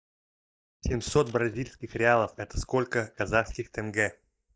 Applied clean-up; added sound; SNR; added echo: neural mask model DeepFilterNet 3.